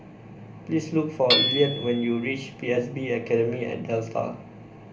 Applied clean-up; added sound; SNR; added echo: none; Hammer / Chink, clink; 4 dB; reverberation time 0.3 s.